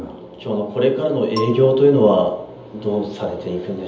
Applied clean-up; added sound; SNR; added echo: none; Marimba, xylophone; 16 dB; reverberation time 0.7 s.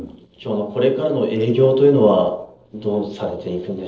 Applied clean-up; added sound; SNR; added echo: neural separator model SepFormer DNS4.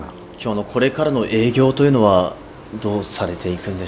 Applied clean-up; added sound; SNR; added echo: none; none; none; none.